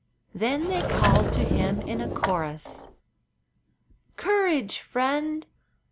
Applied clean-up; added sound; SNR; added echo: none; Sliding door / Wood; -2 dB; none.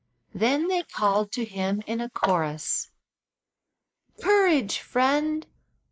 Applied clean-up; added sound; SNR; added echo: neural mask model Resemble Enhance denoiser.